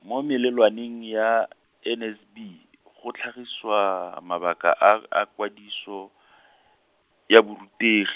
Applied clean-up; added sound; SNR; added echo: none; none; none; none.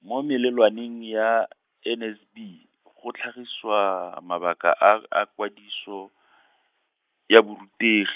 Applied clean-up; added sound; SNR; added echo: neural mask model Resemble Enhance denoiser.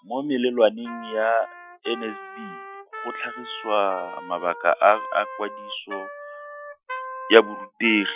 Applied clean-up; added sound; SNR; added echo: classical method Wiener filter.